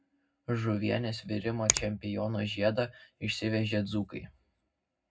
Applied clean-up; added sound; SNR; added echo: none; Finger snapping; 2 dB; reverberation time 0.3 s.